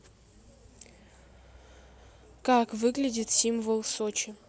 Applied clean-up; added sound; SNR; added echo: none; none; none; none.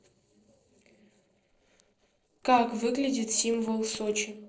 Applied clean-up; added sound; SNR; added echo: neural separator model SepFormer DNS4.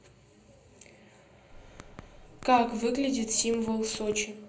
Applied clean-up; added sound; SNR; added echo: none; Typing; 18 dB; reverberation time 0.5 s.